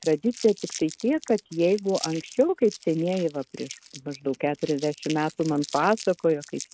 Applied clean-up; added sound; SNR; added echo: neural mask model RNNoise.